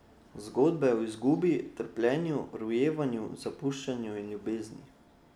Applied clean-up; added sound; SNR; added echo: none; none; none; none.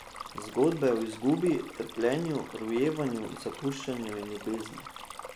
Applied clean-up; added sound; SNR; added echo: none; Stream; 14 dB; none.